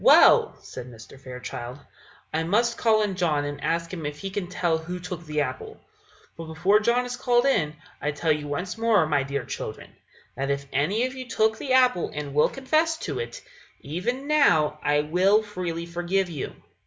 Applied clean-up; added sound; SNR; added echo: none; none; none; none.